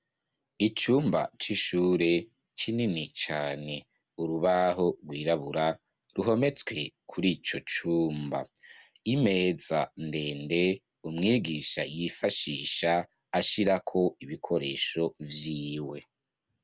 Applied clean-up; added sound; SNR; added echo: none; none; none; none.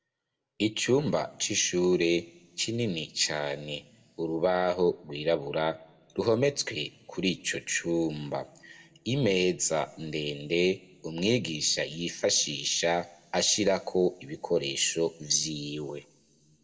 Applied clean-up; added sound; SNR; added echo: none; none; none; reverberation time 1.5 s.